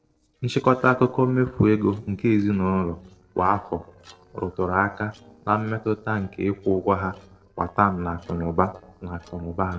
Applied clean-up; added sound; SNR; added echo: neural separator model SepFormer DNS4.